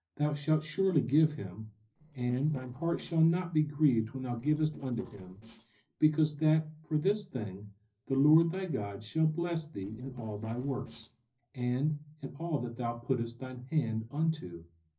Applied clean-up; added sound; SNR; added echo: neural separator model SepFormer DNS4.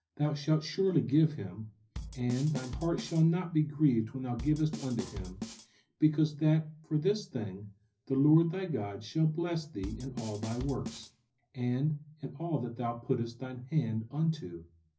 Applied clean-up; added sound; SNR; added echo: none; Bass drum / Snare drum / Drum kit; 11 dB; reverberation time 0.4 s.